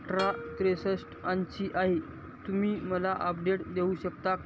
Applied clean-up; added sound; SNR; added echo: none; Plucked string instrument; 15 dB; none.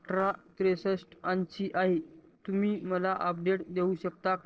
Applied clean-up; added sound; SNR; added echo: neural separator model SepFormer DNS4.